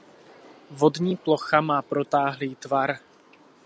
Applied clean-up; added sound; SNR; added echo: none; none; none; none.